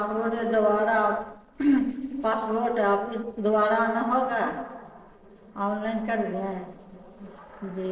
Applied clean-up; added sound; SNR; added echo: neural separator model SepFormer DNS4.